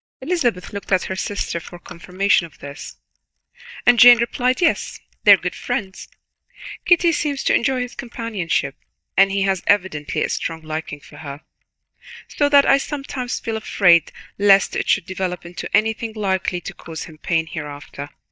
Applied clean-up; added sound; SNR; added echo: neural mask model DeepFilterNet 3.